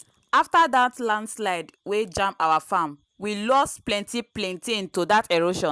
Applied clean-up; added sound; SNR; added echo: none; none; none; none.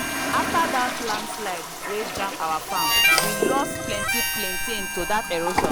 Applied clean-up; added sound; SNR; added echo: none; Harmonica + Toilet flush; -3 dB; none.